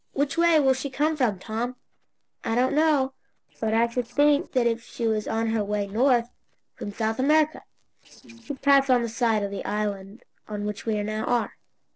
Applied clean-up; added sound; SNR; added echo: neural separator model SepFormer DNS4.